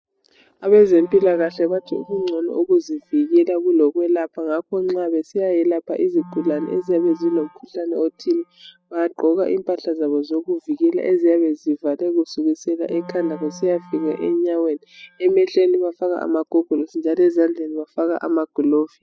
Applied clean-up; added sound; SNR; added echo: classical method spectral subtraction.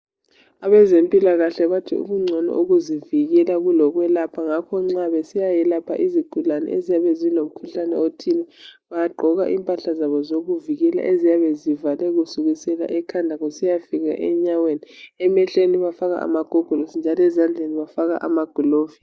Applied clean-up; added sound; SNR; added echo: neural mask model Resemble Enhance denoiser.